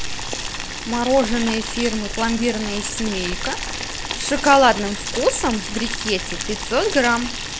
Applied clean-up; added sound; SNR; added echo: none; Boiling; 5 dB; none.